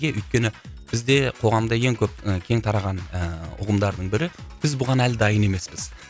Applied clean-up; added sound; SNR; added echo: none; none; none; none.